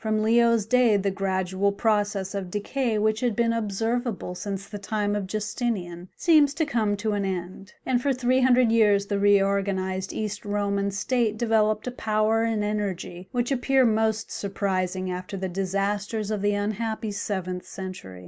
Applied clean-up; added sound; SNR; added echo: none; none; none; none.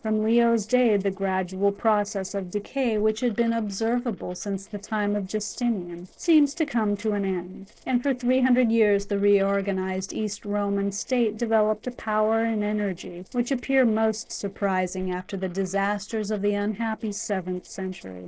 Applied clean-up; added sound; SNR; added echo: neural separator model SepFormer DNS4.